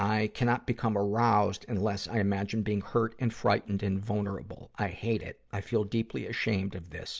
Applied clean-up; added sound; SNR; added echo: none; none; none; none.